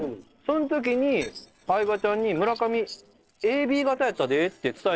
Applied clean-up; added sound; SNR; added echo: neural separator model SepFormer DNS4.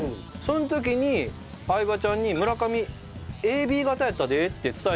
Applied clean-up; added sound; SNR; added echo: none; none; none; none.